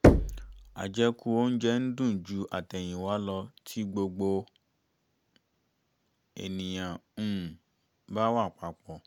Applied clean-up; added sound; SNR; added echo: none; Knock; -5 dB; none.